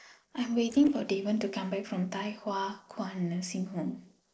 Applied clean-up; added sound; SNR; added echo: neural separator model SepFormer DNS4.